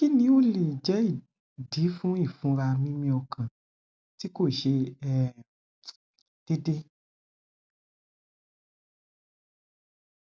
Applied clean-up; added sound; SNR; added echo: none; none; none; none.